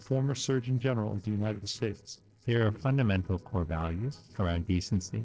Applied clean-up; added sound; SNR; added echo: neural separator model SepFormer DNS4.